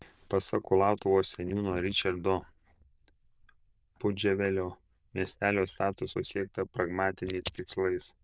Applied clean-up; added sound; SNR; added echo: neural diffusion model UNIVERSE++.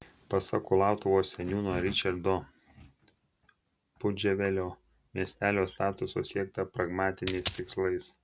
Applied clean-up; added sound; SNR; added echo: none; Coin (dropping); 8 dB; none.